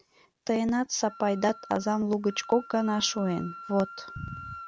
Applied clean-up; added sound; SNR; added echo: none; Wind instrument, woodwind instrument; 17 dB; none.